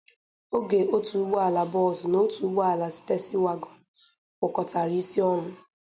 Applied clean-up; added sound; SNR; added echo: none; none; none; none.